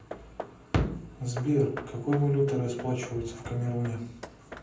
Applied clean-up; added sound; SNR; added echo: none; Hammer / Wood; 15 dB; reverberation time 0.6 s.